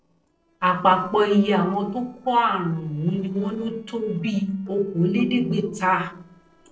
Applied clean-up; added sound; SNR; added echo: neural separator model SepFormer DNS4.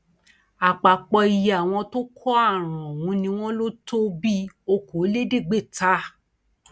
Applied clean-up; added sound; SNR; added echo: none; none; none; none.